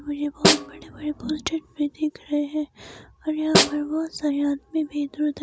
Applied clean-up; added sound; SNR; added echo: none; Snare drum; -2 dB; none.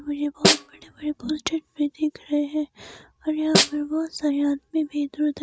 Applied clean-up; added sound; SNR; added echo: neural mask model RNNoise.